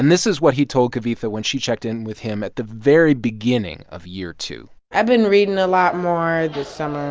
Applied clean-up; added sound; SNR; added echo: none; none; none; none.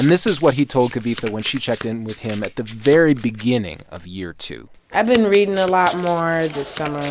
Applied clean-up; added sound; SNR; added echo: none; Domestic sounds, home sounds; 15 dB; none.